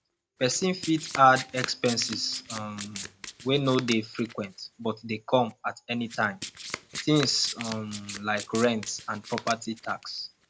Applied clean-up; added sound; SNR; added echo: none; Domestic sounds, home sounds; 11 dB; none.